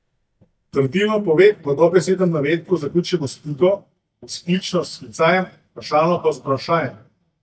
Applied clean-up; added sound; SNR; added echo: neural mask model DeepFilterNet 3.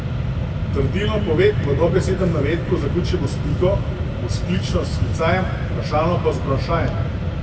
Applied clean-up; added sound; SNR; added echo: none; Mechanisms; 0 dB; reverberation time 2.1 s.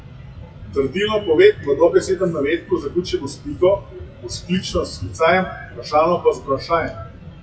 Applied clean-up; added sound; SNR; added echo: classical method WPE with log-MMSE.